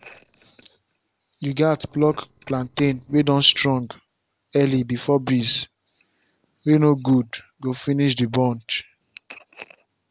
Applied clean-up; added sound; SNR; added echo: neural separator model SepFormer DNS4.